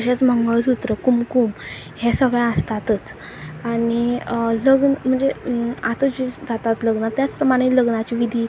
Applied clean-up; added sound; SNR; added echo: none; none; none; none.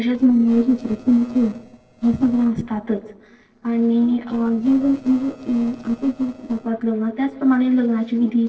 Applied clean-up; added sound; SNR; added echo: neural separator model SepFormer DNS4.